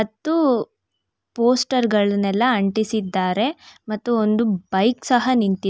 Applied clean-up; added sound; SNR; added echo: none; none; none; none.